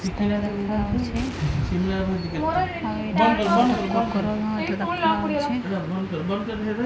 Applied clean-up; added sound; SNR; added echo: none; Explosion; 15 dB; none.